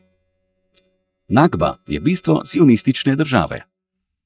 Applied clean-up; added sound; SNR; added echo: neural mask model DeepFilterNet 3.